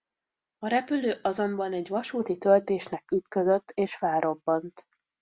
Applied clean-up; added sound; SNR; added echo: none; none; none; none.